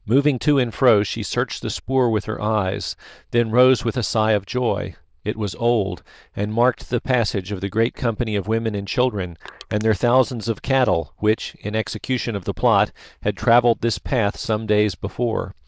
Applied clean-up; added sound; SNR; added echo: neural diffusion model UNIVERSE++.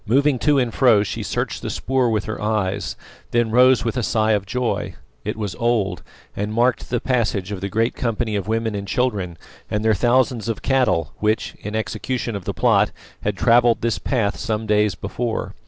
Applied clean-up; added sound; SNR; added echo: none; none; none; none.